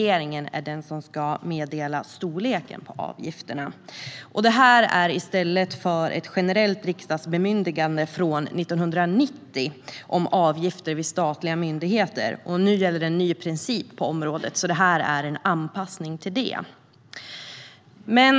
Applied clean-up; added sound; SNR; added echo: none; none; none; none.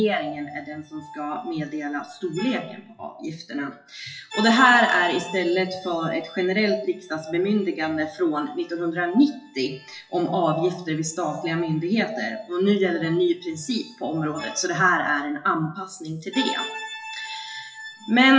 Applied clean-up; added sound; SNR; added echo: classical method WPE with log-MMSE.